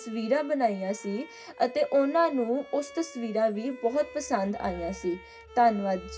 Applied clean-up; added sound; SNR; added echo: none; Bowed string instrument; 19 dB; reverberation time 0.4 s.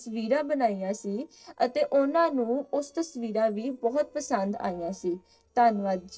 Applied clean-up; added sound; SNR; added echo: neural separator model SepFormer DNS4.